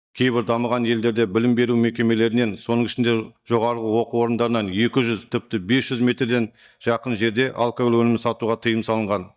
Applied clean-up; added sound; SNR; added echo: neural mask model DeepFilterNet 3.